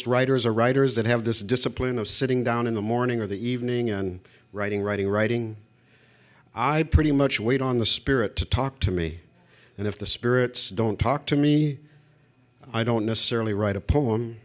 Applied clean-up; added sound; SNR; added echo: none; none; none; none.